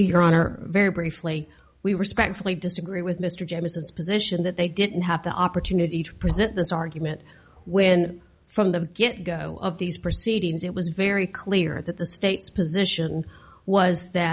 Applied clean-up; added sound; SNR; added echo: none; none; none; none.